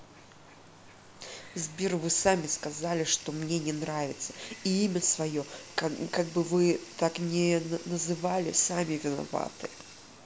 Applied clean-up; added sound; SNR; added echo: none; Wild animals + Bathtub (filling or washing); 18 dB; none.